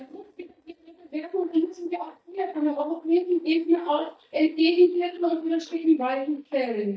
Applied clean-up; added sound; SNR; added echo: neural mask model DeepFilterNet 3.